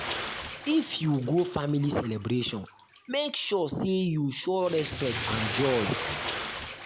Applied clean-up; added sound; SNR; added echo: none; Bathtub (filling or washing); 6 dB; none.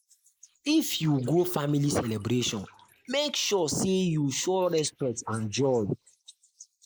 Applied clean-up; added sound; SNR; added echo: neural mask model Resemble Enhance denoiser.